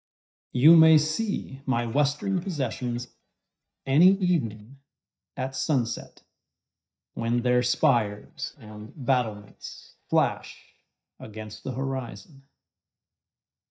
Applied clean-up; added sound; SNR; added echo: neural mask model DeepFilterNet 3.